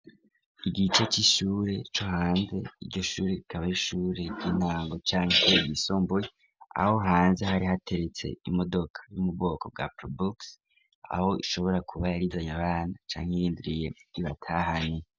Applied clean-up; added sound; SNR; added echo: none; none; none; none.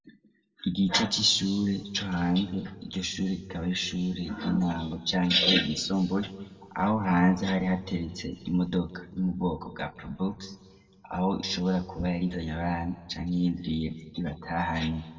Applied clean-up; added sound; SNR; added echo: none; none; none; reverberation time 1.3 s.